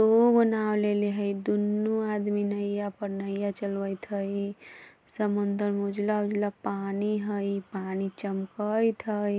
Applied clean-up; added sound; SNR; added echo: none; none; none; none.